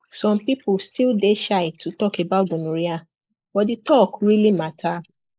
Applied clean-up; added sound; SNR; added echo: neural mask model Resemble Enhance denoiser.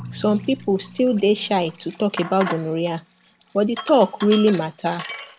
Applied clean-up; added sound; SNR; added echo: none; Drum + Sink (filling or washing); 15 dB; none.